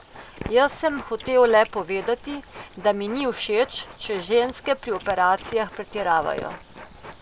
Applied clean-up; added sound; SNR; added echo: none; Train + Cat; 17 dB; none.